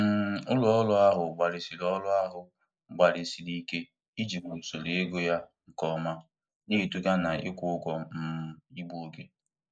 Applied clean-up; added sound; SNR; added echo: neural mask model Resemble Enhance denoiser.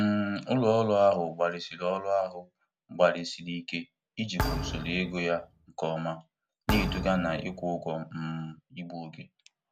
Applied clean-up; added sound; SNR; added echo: none; Thump, thud; 6 dB; none.